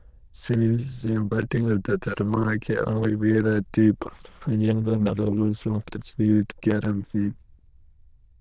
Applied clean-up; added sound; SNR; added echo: neural diffusion model UNIVERSE++.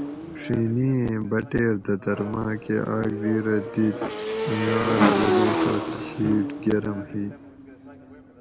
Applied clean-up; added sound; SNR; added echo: none; Motorcycle / Engine; 3 dB; none.